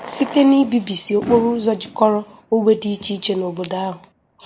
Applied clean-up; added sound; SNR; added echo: none; Fireworks; 17 dB; none.